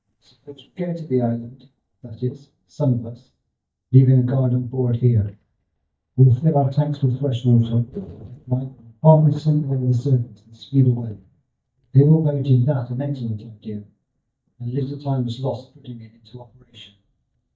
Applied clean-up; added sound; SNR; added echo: neural mask model DeepFilterNet 3.